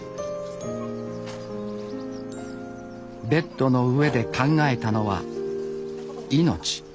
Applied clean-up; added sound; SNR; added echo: none; none; none; none.